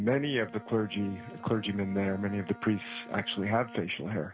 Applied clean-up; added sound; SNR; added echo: none; Bowed string instrument; 18 dB; none.